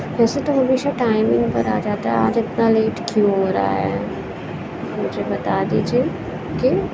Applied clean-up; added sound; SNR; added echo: none; none; none; none.